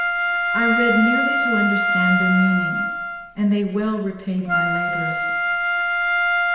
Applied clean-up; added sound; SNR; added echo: none; Wind instrument, woodwind instrument; -2 dB; reverberation time 1.0 s.